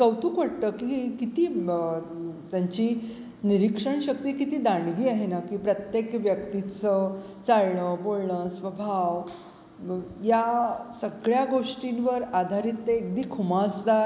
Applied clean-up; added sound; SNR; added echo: none; none; none; none.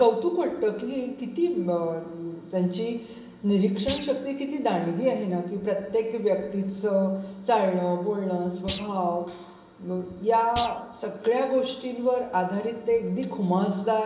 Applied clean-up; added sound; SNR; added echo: none; Thump, thud; 17 dB; reverberation time 0.6 s.